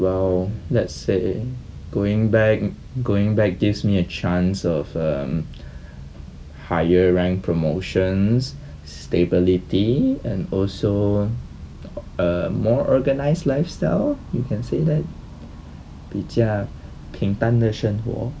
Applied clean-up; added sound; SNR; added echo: none; none; none; none.